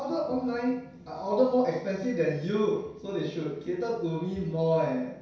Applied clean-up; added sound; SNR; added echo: none; none; none; reverberation time 0.6 s.